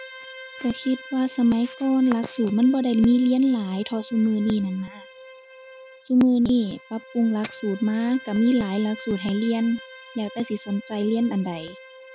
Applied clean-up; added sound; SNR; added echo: none; Bowed string instrument; 19 dB; none.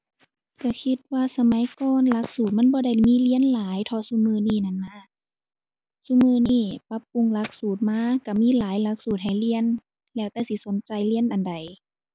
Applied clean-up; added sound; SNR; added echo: none; none; none; none.